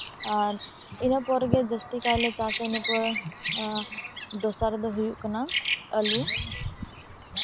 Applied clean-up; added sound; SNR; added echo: none; Bird vocalization, bird call, bird song; -2 dB; none.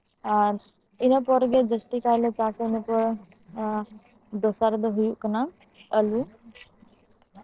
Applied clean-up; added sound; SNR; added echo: neural separator model SepFormer DNS4.